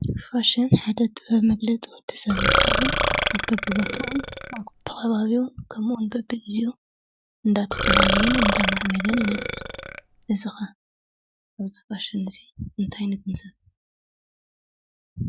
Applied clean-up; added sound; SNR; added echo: none; Burping, eructation; -2 dB; none.